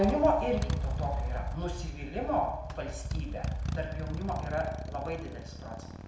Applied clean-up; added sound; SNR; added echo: none; Motorcycle; 2 dB; reverberation time 0.3 s.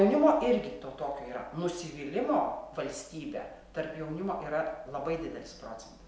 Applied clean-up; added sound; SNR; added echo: none; none; none; none.